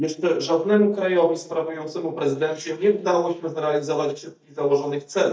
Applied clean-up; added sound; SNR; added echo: neural mask model DeepFilterNet 3.